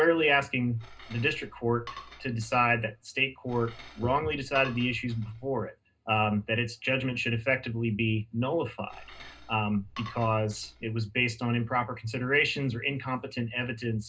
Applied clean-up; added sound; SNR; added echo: none; Cutlery, silverware / Dishes, pots, and pans; 18 dB; reverberation time 0.2 s.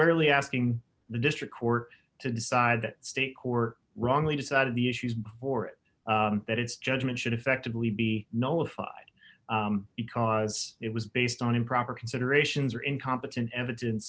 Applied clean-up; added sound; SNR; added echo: none; none; none; none.